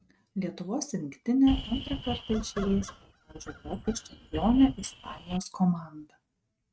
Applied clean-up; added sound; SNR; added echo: neural mask model RNNoise.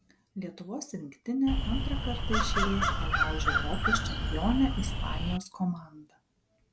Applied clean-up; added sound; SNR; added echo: none; Crow; -5 dB; none.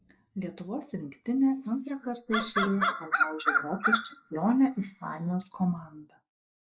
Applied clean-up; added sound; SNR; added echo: neural mask model Resemble Enhance denoiser.